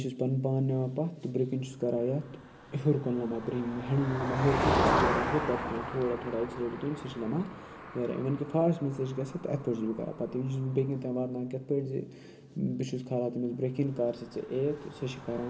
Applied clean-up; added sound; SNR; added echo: none; Motor vehicle (road); 5 dB; reverberation time 2.9 s.